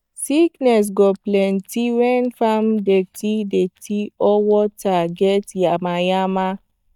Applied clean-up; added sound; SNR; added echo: neural mask model DeepFilterNet 3.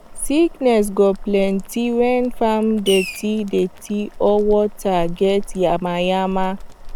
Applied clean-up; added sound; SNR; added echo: none; Boiling + Fireworks; 11 dB; none.